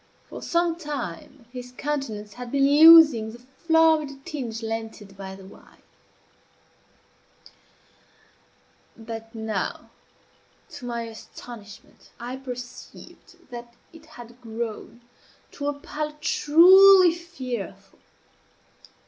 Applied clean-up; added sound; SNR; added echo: none; none; none; none.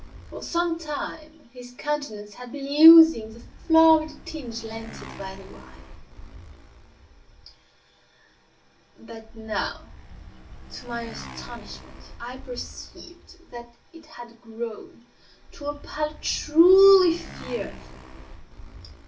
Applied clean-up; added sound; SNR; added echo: none; Motorcycle; 17 dB; reverberation time 0.2 s.